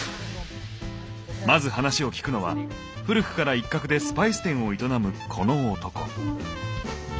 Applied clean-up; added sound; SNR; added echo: none; Brass instrument; 10 dB; none.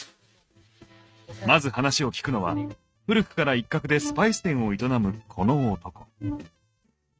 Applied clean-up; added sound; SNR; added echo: neural mask model RNNoise.